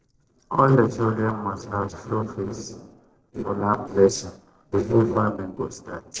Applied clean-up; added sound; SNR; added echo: neural separator model SepFormer DNS4.